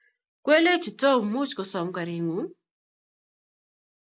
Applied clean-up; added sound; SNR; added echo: none; none; none; none.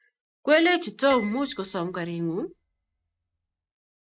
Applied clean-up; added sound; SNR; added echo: neural mask model RNNoise.